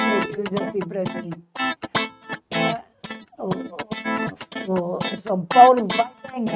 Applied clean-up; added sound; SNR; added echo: neural mask model RNNoise.